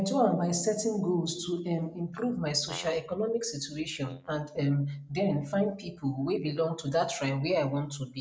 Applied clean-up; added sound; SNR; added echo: neural mask model Resemble Enhance denoiser.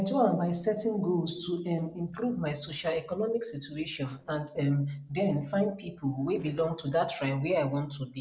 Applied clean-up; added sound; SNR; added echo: neural separator model SepFormer DNS4.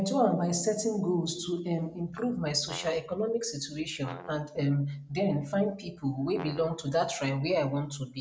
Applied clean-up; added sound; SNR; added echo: none; Brass instrument; 17 dB; none.